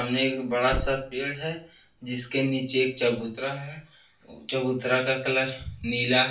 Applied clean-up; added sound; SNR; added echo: none; Thump, thud; 14 dB; reverberation time 0.3 s.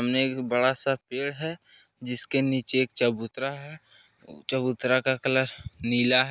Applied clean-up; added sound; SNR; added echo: none; none; none; none.